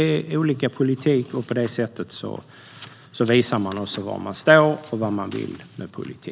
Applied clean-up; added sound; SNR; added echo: none; none; none; none.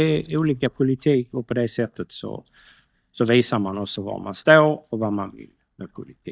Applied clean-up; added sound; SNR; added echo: neural mask model DeepFilterNet 3.